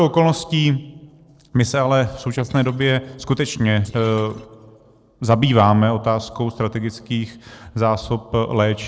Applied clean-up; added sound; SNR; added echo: neural separator model SepFormer DNS4.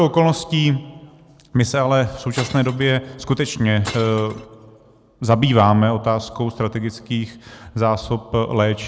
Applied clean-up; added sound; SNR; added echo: none; Glass; 15 dB; none.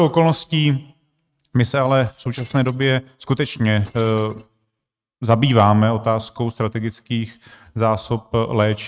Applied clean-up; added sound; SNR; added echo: neural mask model RNNoise.